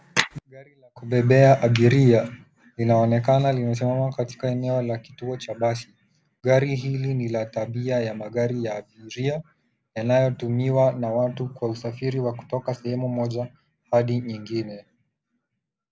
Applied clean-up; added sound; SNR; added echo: none; none; none; none.